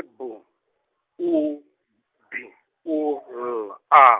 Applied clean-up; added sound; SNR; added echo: none; none; none; none.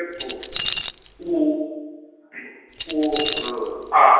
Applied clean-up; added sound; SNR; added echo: none; Keys jangling; 9 dB; reverberation time 1.2 s.